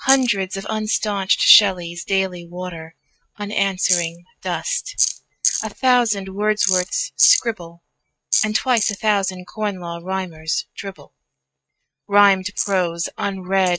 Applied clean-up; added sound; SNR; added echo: neural mask model RNNoise.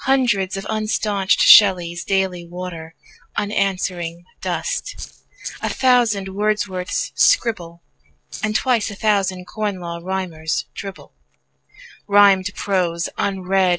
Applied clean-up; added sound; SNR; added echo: neural separator model SepFormer DNS4.